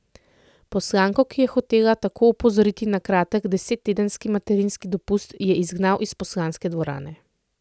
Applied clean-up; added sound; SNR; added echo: none; none; none; none.